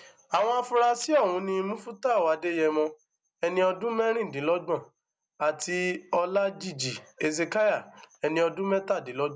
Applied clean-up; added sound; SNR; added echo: none; none; none; none.